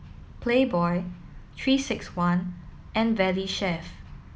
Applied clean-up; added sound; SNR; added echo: none; none; none; none.